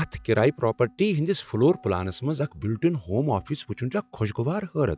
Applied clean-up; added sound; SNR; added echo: classical method log-MMSE.